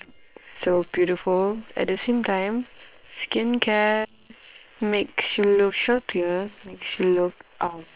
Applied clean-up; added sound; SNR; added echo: neural separator model SepFormer WHAM!.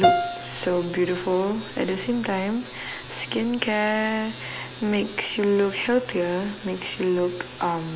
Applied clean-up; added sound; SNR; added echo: none; Piano; 3 dB; none.